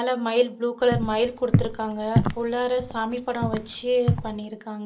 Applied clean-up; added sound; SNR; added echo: none; Walk, footsteps; 2 dB; reverberation time 0.2 s.